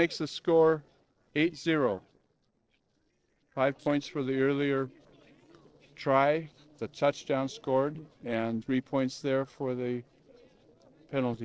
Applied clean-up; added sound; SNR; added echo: neural separator model SepFormer DNS4.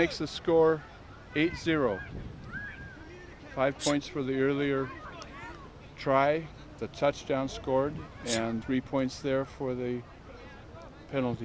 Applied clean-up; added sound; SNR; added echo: none; Sneeze; 19 dB; none.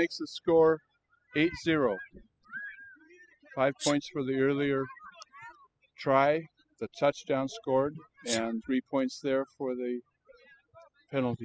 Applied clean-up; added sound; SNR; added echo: classical method spectral subtraction.